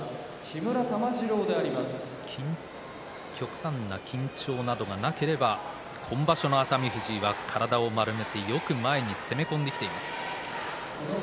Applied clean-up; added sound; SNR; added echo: none; none; none; none.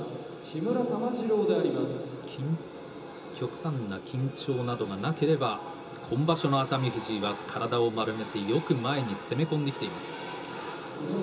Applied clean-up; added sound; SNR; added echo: none; none; none; reverberation time 0.2 s.